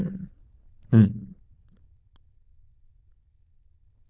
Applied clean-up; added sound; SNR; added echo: neural diffusion model UNIVERSE++.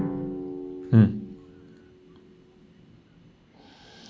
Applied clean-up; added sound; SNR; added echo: none; Drum; 10 dB; none.